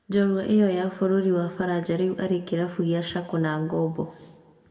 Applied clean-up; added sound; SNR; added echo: none; none; none; reverberation time 1.1 s.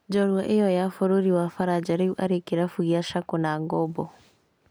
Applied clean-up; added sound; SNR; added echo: none; none; none; none.